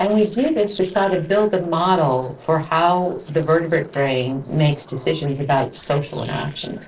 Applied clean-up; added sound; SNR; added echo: neural separator model SepFormer DNS4.